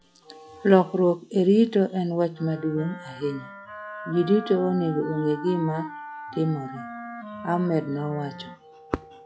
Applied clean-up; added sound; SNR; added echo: classical method log-MMSE.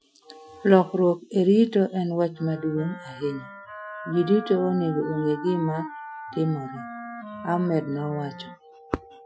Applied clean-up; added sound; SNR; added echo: classical method Wiener filter.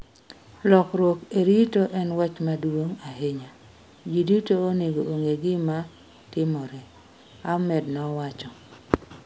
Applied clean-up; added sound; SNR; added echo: none; none; none; none.